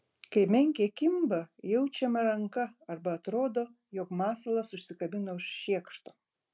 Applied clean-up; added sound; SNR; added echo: none; none; none; none.